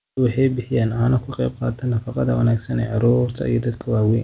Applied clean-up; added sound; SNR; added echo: none; none; none; none.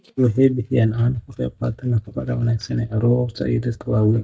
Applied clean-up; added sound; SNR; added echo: neural mask model DeepFilterNet 3.